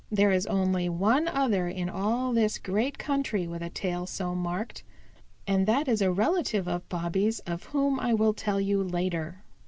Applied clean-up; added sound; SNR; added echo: none; none; none; none.